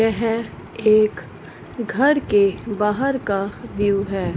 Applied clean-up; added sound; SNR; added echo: none; none; none; none.